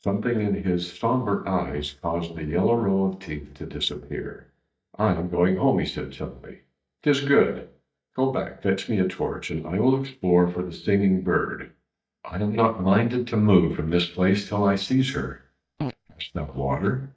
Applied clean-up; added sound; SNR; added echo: neural mask model DeepFilterNet 3.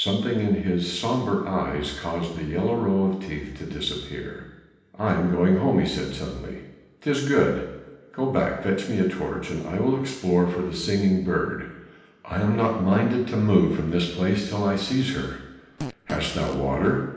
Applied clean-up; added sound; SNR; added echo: none; Fart; 13 dB; reverberation time 0.9 s.